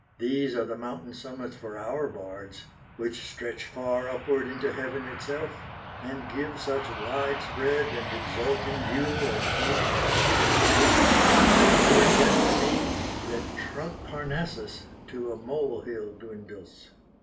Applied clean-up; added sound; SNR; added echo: none; Aircraft; -5 dB; reverberation time 0.4 s.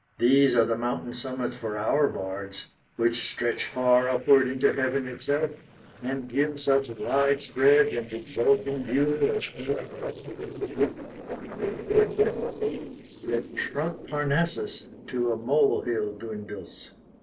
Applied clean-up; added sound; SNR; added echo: neural separator model SepFormer DNS4.